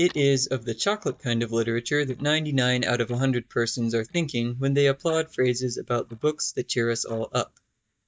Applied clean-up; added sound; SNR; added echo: neural mask model DeepFilterNet 3.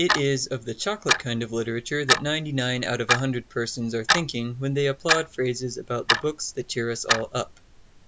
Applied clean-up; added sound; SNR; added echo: none; Clock; 2 dB; none.